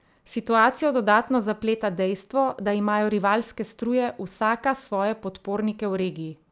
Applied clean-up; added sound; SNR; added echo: none; none; none; none.